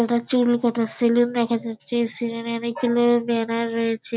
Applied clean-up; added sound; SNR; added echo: none; none; none; none.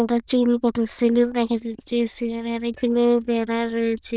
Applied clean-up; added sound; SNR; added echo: neural diffusion model UNIVERSE++.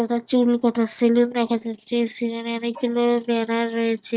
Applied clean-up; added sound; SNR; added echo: neural mask model DeepFilterNet 3.